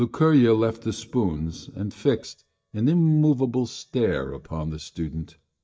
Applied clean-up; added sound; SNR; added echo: neural mask model DeepFilterNet 3.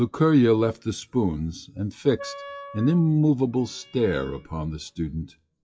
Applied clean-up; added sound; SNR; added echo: classical method WPE with log-MMSE.